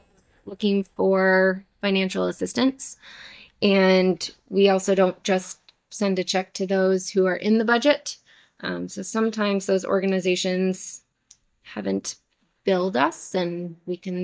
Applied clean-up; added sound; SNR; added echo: neural mask model DeepFilterNet 3.